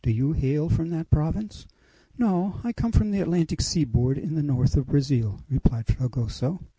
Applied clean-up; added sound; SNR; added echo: none; none; none; none.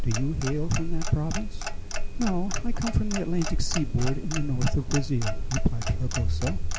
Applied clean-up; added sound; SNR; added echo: none; Clock; -2 dB; none.